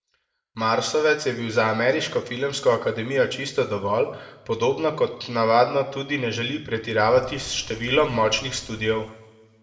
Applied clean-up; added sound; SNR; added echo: none; Bird; 19 dB; reverberation time 0.8 s.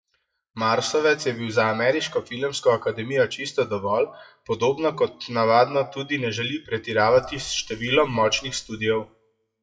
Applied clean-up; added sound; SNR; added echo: classical method WPE with log-MMSE.